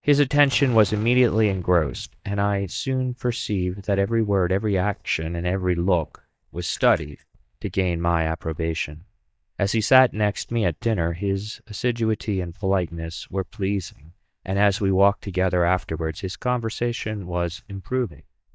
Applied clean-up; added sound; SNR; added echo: neural mask model DeepFilterNet 3.